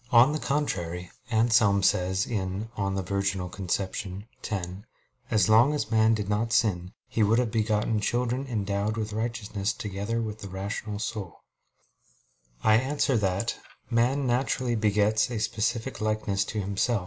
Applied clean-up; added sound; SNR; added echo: none; none; none; none.